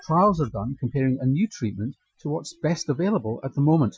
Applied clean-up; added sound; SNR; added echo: classical method Wiener filter.